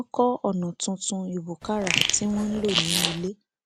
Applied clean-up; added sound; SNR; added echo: none; Fart; 0 dB; none.